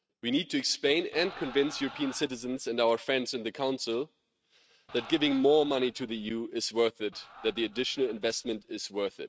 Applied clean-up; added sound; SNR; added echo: neural mask model RNNoise.